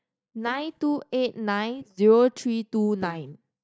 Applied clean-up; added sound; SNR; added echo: neural mask model DeepFilterNet 3.